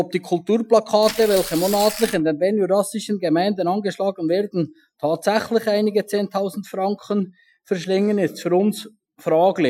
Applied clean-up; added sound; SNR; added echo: classical method Wiener filter.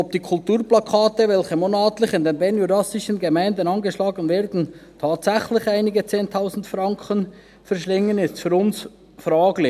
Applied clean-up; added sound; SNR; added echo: none; none; none; none.